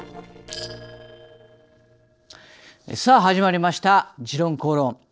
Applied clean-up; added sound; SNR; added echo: neural separator model SepFormer DNS4.